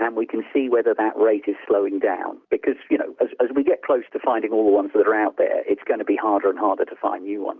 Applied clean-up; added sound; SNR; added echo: none; none; none; none.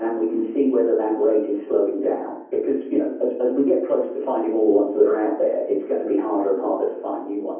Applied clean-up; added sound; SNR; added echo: none; none; none; reverberation time 0.7 s.